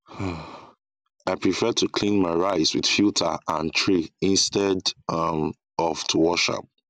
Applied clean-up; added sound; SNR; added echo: none; none; none; none.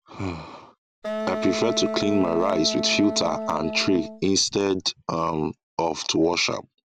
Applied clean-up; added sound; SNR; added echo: none; Wind instrument, woodwind instrument; 5 dB; none.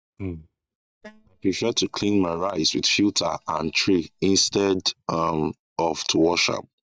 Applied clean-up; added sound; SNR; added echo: neural mask model DeepFilterNet 3.